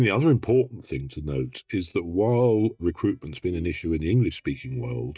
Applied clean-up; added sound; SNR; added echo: neural mask model DeepFilterNet 3.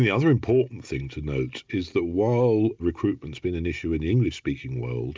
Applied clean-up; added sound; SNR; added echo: neural mask model Resemble Enhance denoiser.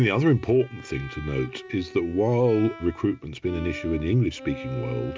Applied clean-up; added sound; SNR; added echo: none; Bowed string instrument; 16 dB; none.